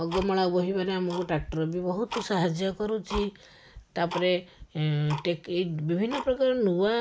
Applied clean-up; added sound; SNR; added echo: neural mask model Resemble Enhance denoiser.